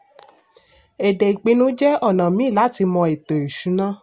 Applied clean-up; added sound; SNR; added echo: none; none; none; none.